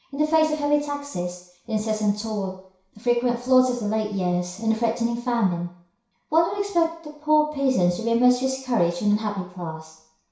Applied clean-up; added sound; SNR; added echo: none; none; none; reverberation time 0.6 s.